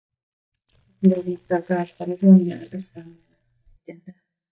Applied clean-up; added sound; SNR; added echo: neural mask model DeepFilterNet 3.